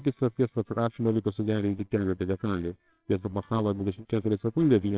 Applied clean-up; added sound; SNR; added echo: neural separator model SepFormer WHAMR!.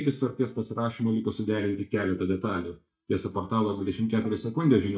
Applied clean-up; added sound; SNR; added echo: neural mask model DeepFilterNet 3.